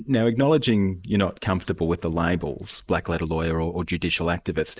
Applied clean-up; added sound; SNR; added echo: neural mask model Resemble Enhance denoiser.